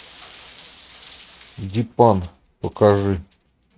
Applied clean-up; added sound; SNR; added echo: neural mask model RNNoise.